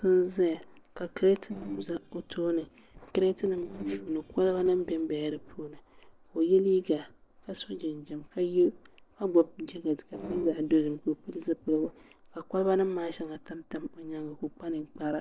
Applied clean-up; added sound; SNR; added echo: neural separator model SepFormer DNS4.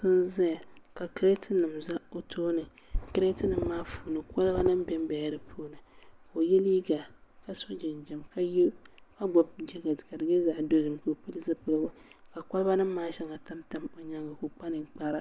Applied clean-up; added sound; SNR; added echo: none; none; none; none.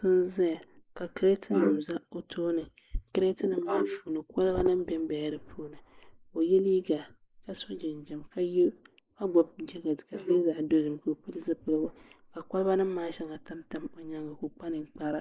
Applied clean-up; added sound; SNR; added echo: neural mask model Resemble Enhance denoiser.